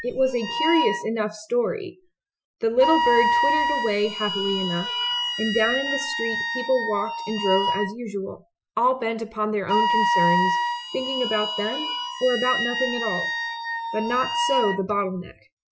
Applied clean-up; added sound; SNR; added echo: classical method Wiener filter.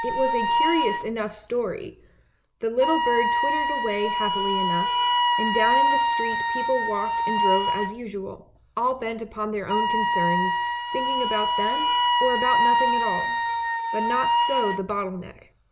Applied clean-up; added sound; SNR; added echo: none; Wind instrument, woodwind instrument; -4 dB; none.